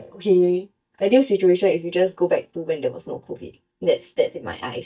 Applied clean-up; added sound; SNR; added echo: neural mask model DeepFilterNet 3.